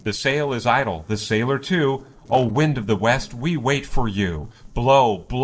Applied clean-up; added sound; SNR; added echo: neural separator model SepFormer DNS4.